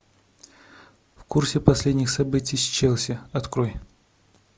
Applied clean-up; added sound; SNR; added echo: none; none; none; none.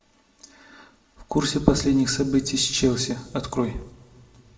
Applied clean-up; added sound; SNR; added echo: none; none; none; reverberation time 1.1 s.